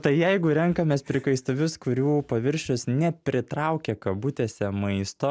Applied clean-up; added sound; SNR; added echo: none; none; none; none.